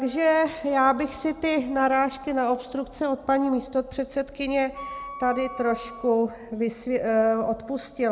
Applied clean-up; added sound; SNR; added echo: none; Wind instrument, woodwind instrument; 15 dB; none.